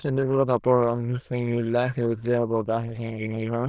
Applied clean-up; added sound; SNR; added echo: neural diffusion model UNIVERSE++.